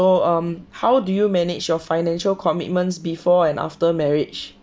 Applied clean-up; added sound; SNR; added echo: none; none; none; none.